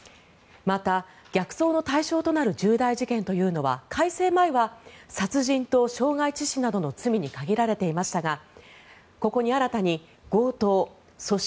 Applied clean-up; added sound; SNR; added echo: none; none; none; none.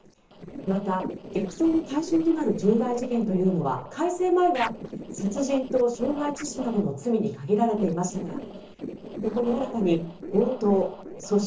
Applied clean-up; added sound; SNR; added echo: neural separator model SepFormer DNS4.